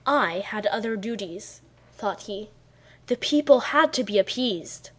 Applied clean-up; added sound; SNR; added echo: none; none; none; none.